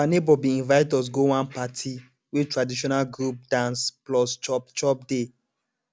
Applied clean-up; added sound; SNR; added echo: none; none; none; none.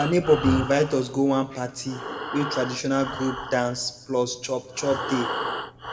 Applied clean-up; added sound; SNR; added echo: none; Breathing; 8 dB; reverberation time 0.8 s.